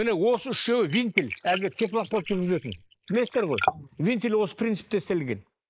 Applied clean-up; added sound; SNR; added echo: neural mask model Resemble Enhance denoiser.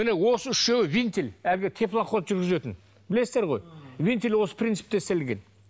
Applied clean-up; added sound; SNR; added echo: none; none; none; none.